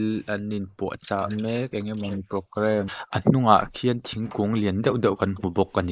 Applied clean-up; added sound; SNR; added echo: neural mask model Resemble Enhance denoiser.